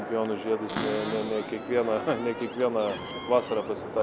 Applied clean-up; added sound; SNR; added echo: none; Cupboard open or close; 11 dB; none.